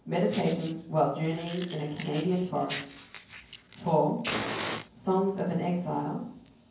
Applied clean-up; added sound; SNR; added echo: none; Fire; 11 dB; reverberation time 0.9 s.